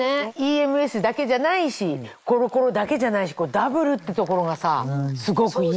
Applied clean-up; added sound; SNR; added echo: neural mask model Resemble Enhance denoiser.